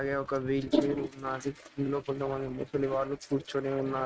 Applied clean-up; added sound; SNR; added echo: neural mask model RNNoise.